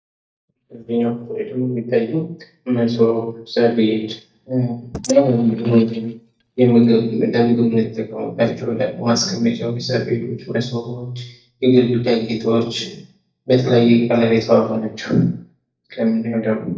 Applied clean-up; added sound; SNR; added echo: neural mask model DeepFilterNet 3.